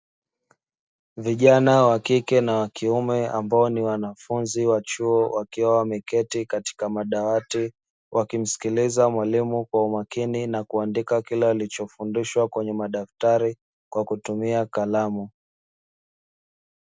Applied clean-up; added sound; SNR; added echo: none; none; none; none.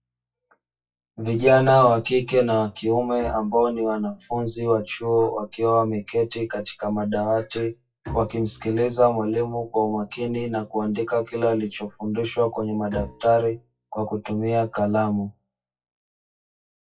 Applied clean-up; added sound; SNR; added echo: classical method WPE with log-MMSE.